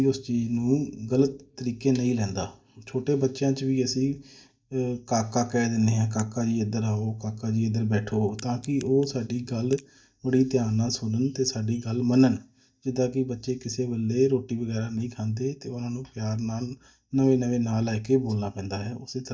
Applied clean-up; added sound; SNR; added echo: neural mask model DeepFilterNet 3.